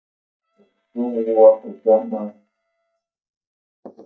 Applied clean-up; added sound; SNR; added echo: neural mask model DeepFilterNet 3.